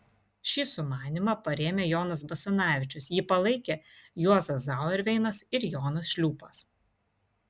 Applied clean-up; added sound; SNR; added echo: none; none; none; none.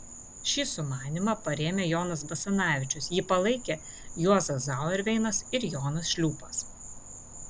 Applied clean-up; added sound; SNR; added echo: none; Insect; 13 dB; none.